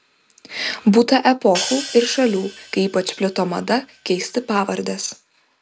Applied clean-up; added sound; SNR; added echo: none; Hi-hat; 13 dB; none.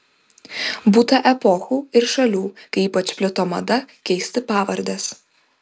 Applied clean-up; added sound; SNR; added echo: none; none; none; none.